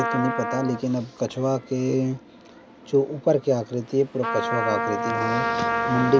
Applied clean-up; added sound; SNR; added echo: none; Trumpet; 4 dB; none.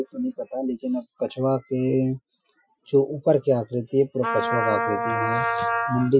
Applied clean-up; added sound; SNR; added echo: classical method Wiener filter.